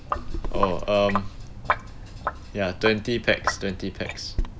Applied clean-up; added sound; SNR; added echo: none; Sink (filling or washing); 2 dB; none.